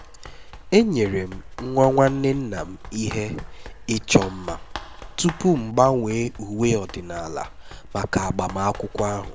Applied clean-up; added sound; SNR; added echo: none; Run; 14 dB; none.